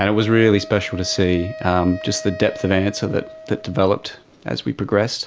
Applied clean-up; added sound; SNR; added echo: none; Wind instrument, woodwind instrument; 16 dB; none.